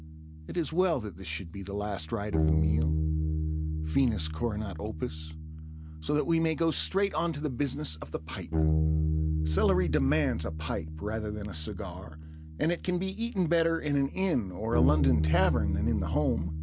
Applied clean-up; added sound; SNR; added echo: none; Bass guitar; 1 dB; none.